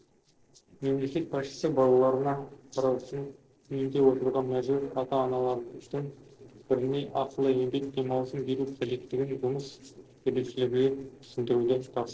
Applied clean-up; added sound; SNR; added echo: neural separator model SepFormer DNS4.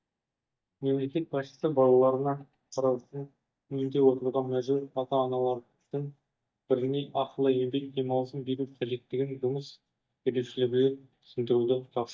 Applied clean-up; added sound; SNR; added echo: neural mask model DeepFilterNet 3.